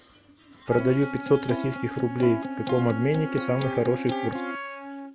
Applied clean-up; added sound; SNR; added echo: none; Electric guitar + Wind instrument, woodwind instrument; 7 dB; none.